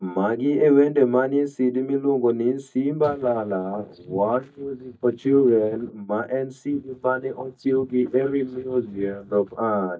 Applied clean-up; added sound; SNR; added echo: neural mask model DeepFilterNet 3.